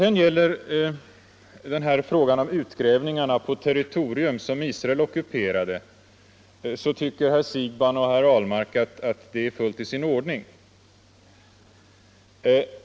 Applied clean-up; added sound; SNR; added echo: none; none; none; none.